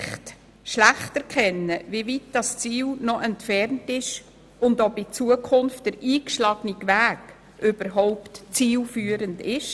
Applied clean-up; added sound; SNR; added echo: none; none; none; none.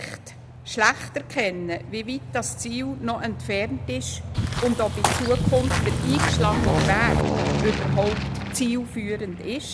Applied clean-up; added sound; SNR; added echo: none; Aircraft + Walk, footsteps / Bird vocalization, bird call, bird song; 0 dB; none.